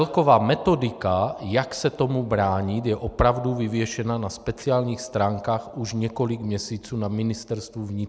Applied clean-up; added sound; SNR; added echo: none; none; none; none.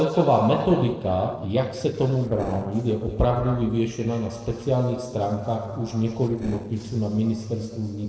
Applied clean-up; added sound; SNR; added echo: neural separator model SepFormer DNS4.